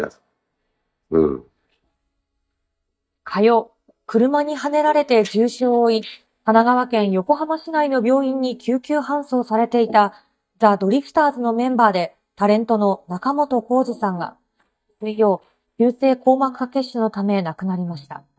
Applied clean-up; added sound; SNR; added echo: neural mask model DeepFilterNet 3.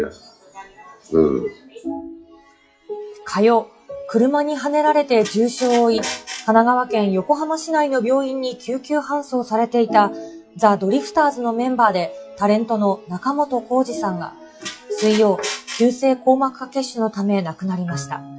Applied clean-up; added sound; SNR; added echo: classical method WPE with log-MMSE.